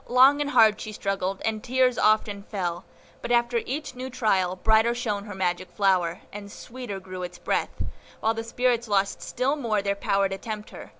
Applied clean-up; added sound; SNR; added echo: none; none; none; none.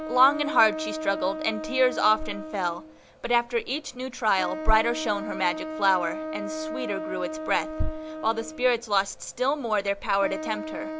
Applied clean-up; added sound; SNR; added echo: none; Wind instrument, woodwind instrument; 9 dB; none.